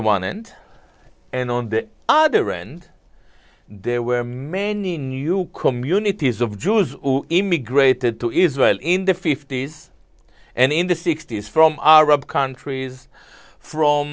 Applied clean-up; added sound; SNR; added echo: none; none; none; none.